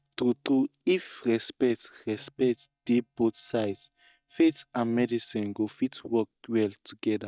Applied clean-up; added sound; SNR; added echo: neural mask model DeepFilterNet 3.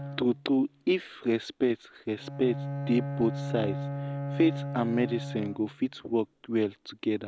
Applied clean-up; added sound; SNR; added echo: none; Bowed string instrument; 8 dB; none.